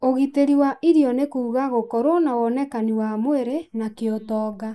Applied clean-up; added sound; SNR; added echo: neural mask model Resemble Enhance denoiser.